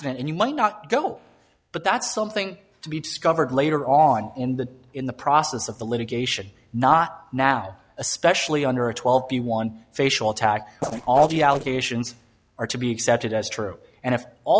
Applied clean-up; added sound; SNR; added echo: neural separator model SepFormer DNS4.